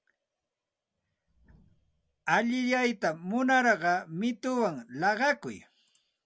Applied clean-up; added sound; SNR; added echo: none; none; none; none.